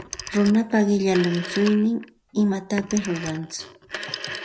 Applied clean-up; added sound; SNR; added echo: none; Telephone; 12 dB; none.